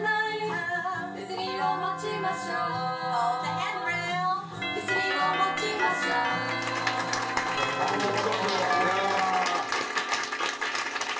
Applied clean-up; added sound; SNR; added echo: none; Trumpet; 14 dB; reverberation time 0.2 s.